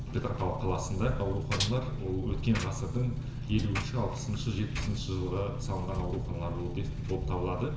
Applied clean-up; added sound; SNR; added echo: none; Engine; 2 dB; reverberation time 0.9 s.